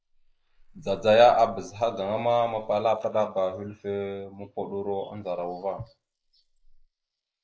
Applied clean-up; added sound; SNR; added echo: neural mask model Resemble Enhance denoiser.